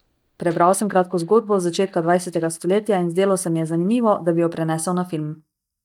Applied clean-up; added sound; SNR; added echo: neural mask model DeepFilterNet 3.